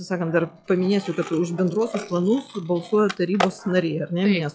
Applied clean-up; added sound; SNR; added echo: classical method log-MMSE.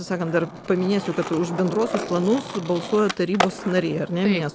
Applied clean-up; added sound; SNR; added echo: none; Skateboard; 9 dB; none.